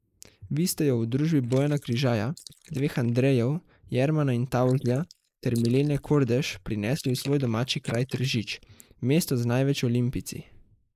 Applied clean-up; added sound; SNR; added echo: neural mask model Resemble Enhance denoiser.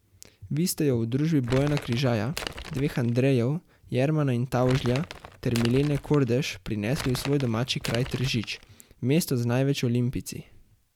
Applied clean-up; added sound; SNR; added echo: none; Crumpling, crinkling; 12 dB; none.